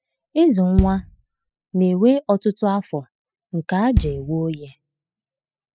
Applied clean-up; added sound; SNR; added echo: classical method spectral subtraction.